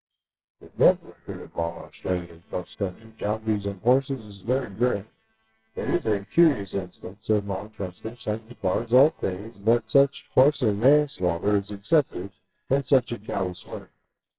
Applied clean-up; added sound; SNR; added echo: neural separator model SepFormer WHAMR!.